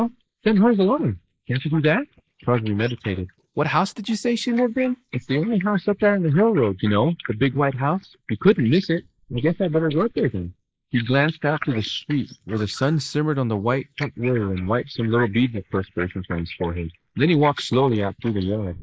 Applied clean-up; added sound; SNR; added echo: neural mask model Resemble Enhance denoiser.